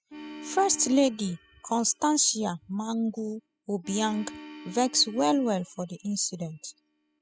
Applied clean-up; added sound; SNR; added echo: classical method spectral subtraction.